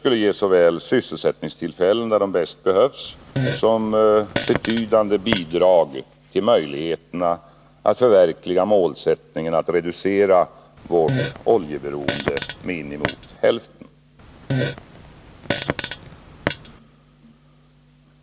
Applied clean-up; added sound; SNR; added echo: none; Fart; 6 dB; none.